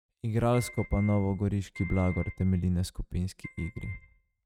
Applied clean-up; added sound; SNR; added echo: neural mask model RNNoise.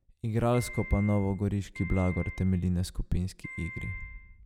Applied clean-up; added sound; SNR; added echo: none; Piano; 15 dB; none.